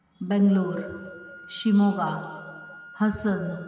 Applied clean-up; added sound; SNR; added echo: none; Wind instrument, woodwind instrument; 20 dB; reverberation time 2.0 s.